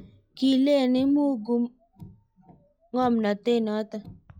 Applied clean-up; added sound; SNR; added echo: classical method log-MMSE.